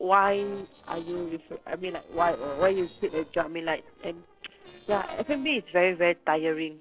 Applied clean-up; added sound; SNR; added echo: neural separator model SepFormer DNS4.